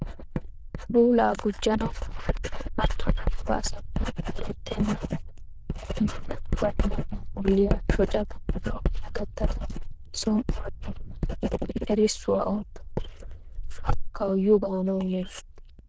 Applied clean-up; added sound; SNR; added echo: neural diffusion model UNIVERSE++.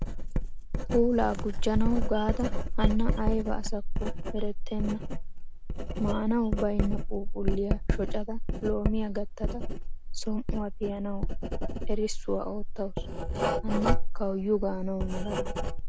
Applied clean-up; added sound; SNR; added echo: none; Writing; -4 dB; none.